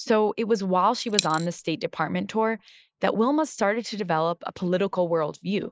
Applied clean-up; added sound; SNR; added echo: neural mask model Resemble Enhance denoiser.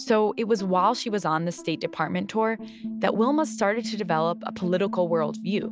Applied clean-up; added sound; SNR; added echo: none; none; none; none.